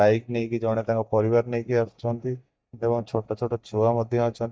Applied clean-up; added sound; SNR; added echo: neural mask model DeepFilterNet 3.